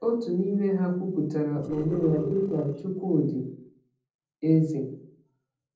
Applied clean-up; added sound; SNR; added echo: neural separator model SepFormer DNS4.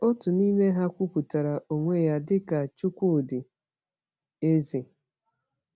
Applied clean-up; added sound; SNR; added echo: none; none; none; none.